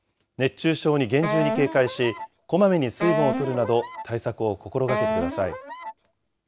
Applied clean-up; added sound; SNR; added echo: none; Wind instrument, woodwind instrument; 5 dB; none.